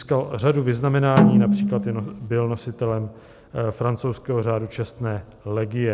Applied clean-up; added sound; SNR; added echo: none; Snare drum; -1 dB; none.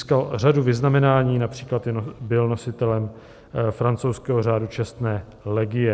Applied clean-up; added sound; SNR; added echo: none; none; none; none.